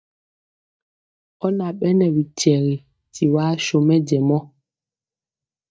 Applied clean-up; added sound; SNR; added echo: neural mask model DeepFilterNet 3.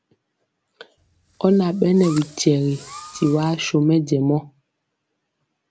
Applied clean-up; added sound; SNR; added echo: none; Fireworks; 20 dB; none.